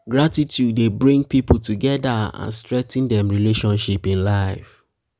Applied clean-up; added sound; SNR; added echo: none; none; none; none.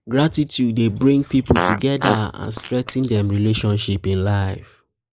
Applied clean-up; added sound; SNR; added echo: neural mask model Resemble Enhance denoiser.